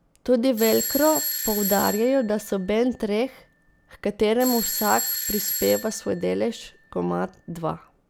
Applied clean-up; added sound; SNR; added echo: none; Bell / Doorbell; 7 dB; none.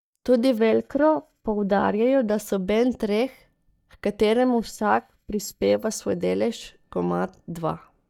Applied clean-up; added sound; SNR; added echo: neural mask model DeepFilterNet 3.